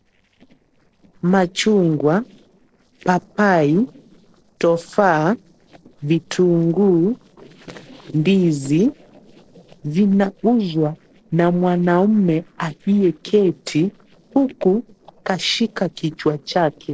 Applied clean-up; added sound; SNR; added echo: neural separator model SepFormer DNS4.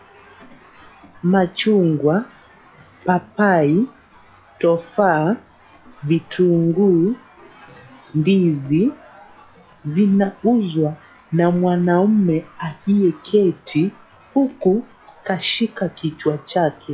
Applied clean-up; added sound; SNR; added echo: classical method log-MMSE.